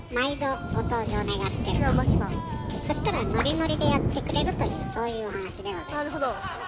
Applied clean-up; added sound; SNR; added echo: none; Thunder; 0 dB; none.